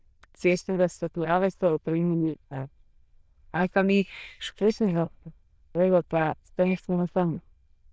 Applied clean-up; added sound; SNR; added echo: neural diffusion model UNIVERSE++.